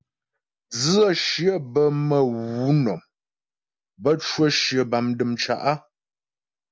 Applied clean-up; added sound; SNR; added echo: none; none; none; none.